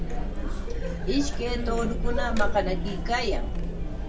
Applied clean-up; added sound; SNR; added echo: none; Chatter; -4 dB; reverberation time 0.2 s.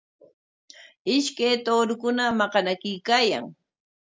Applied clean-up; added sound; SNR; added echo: none; none; none; none.